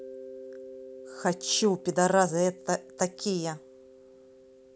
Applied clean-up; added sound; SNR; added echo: none; Mallet percussion; 17 dB; none.